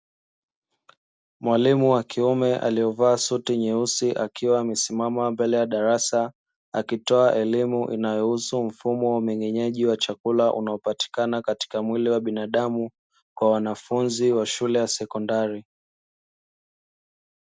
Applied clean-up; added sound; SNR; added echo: none; none; none; none.